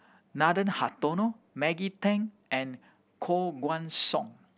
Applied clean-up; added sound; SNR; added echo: none; none; none; none.